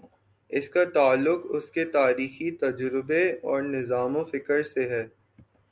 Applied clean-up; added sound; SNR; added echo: none; none; none; none.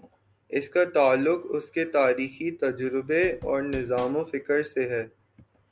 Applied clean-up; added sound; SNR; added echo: none; Drum / Drum kit; 15 dB; none.